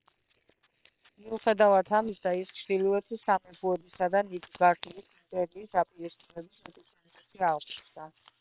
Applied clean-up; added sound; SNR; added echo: neural separator model SepFormer WHAM!.